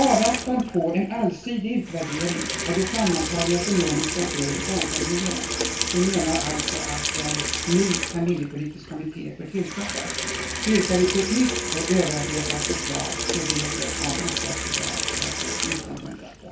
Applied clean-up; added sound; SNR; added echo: none; Sink (filling or washing) / Water tap, faucet; 2 dB; reverberation time 0.2 s.